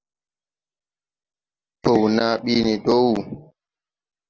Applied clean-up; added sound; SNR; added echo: none; none; none; none.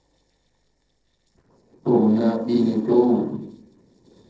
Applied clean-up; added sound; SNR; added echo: neural separator model SepFormer DNS4.